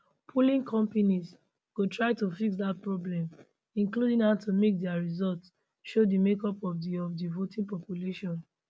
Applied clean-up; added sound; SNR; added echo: none; none; none; none.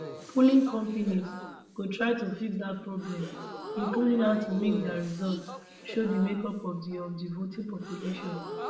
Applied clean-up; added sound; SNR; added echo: none; Crowd / Gasp; 11 dB; reverberation time 0.8 s.